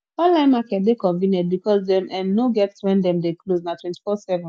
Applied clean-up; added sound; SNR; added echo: none; none; none; none.